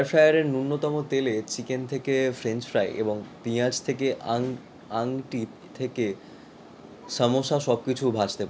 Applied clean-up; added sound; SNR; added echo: none; none; none; none.